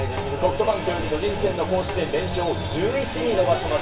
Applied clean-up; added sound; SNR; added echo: none; Snare drum; 19 dB; reverberation time 0.3 s.